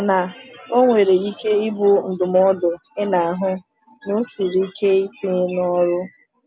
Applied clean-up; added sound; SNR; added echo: none; none; none; none.